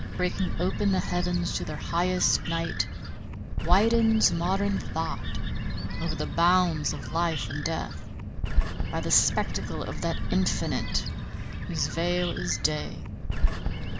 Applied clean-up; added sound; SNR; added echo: none; Bird; 0 dB; none.